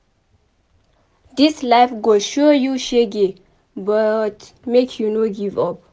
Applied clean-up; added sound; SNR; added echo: none; none; none; none.